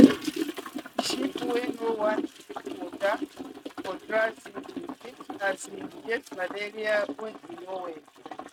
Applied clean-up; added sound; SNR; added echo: neural mask model RNNoise.